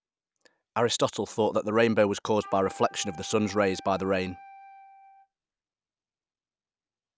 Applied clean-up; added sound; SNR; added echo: none; Wind instrument, woodwind instrument; 19 dB; none.